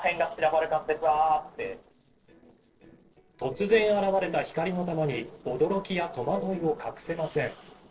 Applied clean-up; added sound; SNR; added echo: neural separator model SepFormer DNS4.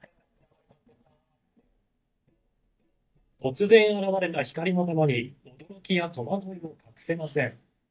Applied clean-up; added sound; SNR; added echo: neural mask model DeepFilterNet 3.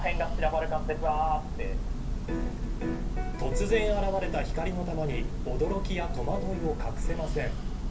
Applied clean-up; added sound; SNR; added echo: none; Church bell; -2 dB; reverberation time 0.3 s.